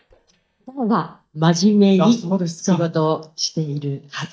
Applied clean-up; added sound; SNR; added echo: neural mask model DeepFilterNet 3.